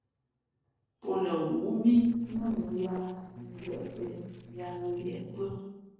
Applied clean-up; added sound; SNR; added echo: neural separator model SepFormer DNS4.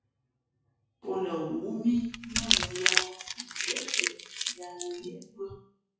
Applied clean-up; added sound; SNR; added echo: classical method WPE with log-MMSE.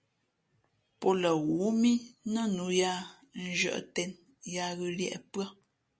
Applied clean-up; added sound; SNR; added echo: none; none; none; none.